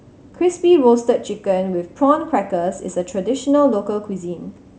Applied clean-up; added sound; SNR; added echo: none; none; none; none.